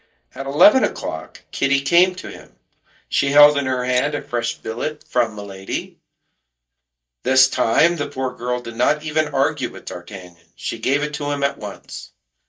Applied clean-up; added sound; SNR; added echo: neural mask model DeepFilterNet 3.